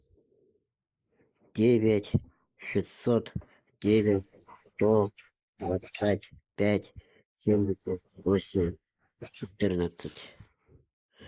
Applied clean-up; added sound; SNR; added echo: neural mask model Resemble Enhance denoiser.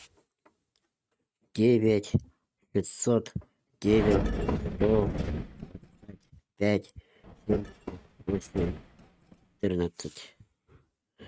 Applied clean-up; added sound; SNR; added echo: neural mask model RNNoise.